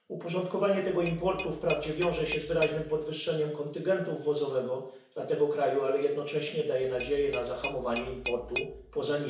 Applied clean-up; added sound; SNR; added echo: none; Tap / Glass; 10 dB; reverberation time 0.6 s.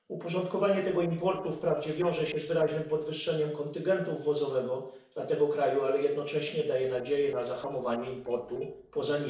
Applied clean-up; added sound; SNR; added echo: neural separator model SepFormer DNS4.